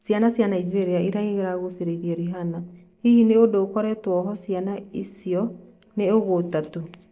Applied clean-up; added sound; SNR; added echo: neural separator model SepFormer DNS4.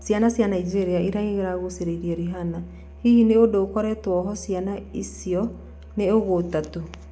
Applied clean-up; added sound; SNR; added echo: none; Musical instrument; 18 dB; none.